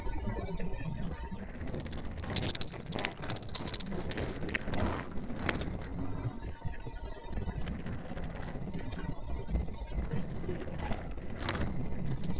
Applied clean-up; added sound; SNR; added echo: neural separator model SepFormer DNS4.